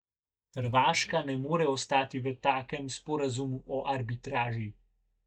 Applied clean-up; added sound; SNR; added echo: neural mask model DeepFilterNet 3.